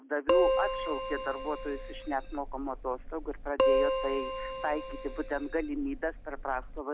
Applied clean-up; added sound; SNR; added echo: none; Keyboard (musical); -2 dB; none.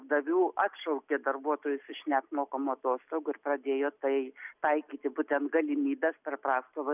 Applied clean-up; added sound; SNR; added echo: none; none; none; none.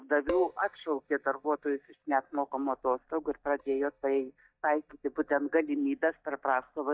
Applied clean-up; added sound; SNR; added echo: neural mask model DeepFilterNet 3.